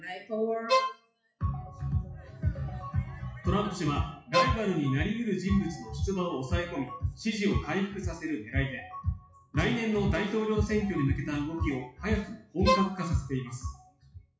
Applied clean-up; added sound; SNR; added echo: classical method WPE with log-MMSE.